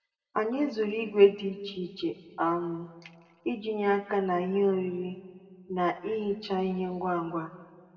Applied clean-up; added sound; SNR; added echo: none; none; none; reverberation time 1.4 s.